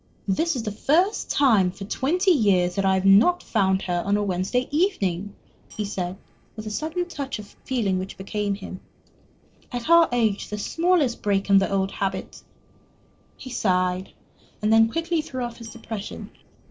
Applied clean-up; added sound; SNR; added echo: neural separator model SepFormer DNS4.